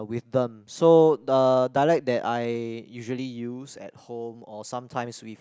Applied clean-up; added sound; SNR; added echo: none; none; none; none.